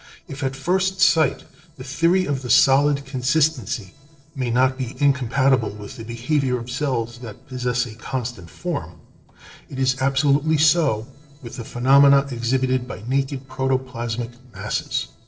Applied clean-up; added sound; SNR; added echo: neural separator model SepFormer DNS4.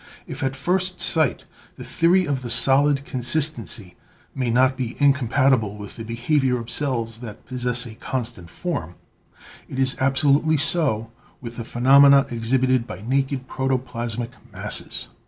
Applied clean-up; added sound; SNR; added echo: none; none; none; none.